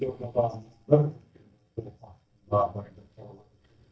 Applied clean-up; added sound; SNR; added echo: neural mask model DeepFilterNet 3.